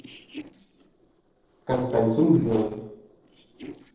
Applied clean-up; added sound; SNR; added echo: neural separator model SepFormer DNS4.